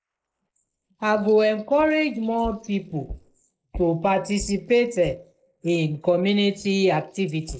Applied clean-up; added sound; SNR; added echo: neural mask model Resemble Enhance denoiser.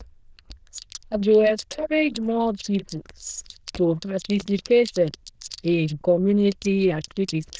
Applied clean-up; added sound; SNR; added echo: neural diffusion model UNIVERSE++.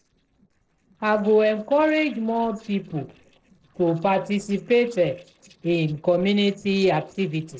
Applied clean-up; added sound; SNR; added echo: neural separator model SepFormer DNS4.